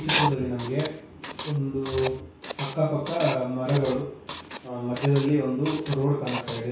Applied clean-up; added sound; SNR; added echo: none; Writing; 1 dB; reverberation time 0.6 s.